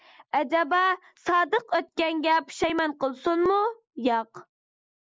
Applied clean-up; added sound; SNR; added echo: neural mask model Resemble Enhance denoiser.